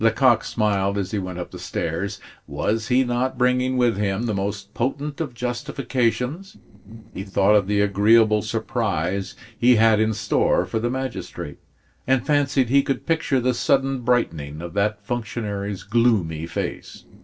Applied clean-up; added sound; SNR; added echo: neural separator model SepFormer DNS4.